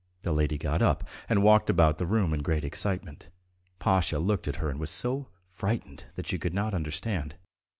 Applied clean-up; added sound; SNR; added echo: none; none; none; none.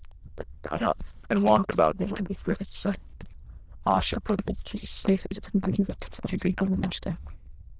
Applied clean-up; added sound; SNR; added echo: neural diffusion model UNIVERSE++.